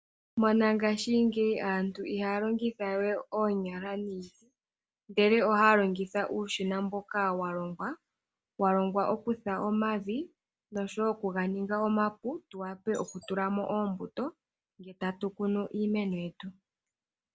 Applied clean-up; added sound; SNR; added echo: none; none; none; none.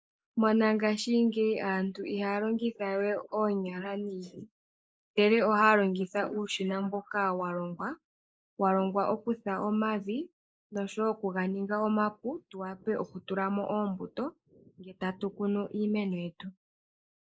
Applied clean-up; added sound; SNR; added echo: neural mask model Resemble Enhance denoiser.